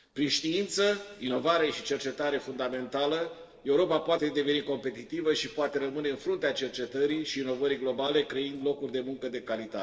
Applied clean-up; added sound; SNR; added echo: neural separator model SepFormer DNS4.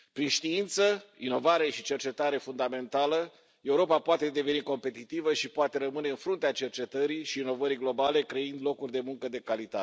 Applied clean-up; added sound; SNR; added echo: none; none; none; none.